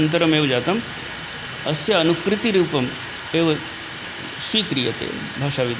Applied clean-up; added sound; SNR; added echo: none; Sink (filling or washing) / Water tap, faucet; 9 dB; none.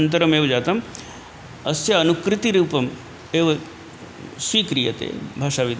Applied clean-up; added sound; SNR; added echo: none; none; none; none.